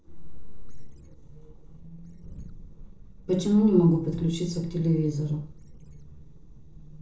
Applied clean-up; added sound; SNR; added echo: neural separator model SepFormer DNS4.